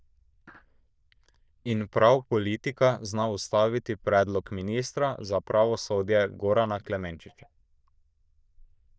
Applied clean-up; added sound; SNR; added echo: neural diffusion model UNIVERSE++.